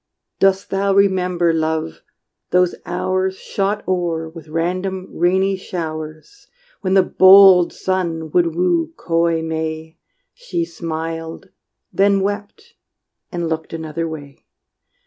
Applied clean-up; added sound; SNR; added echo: none; none; none; none.